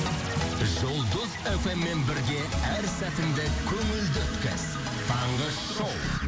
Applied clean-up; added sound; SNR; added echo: none; Bowed string instrument; 20 dB; none.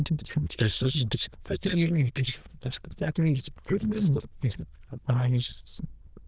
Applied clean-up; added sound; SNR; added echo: neural diffusion model UNIVERSE++.